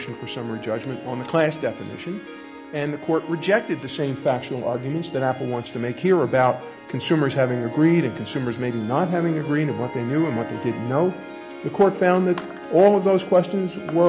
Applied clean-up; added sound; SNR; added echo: none; Harp; 14 dB; none.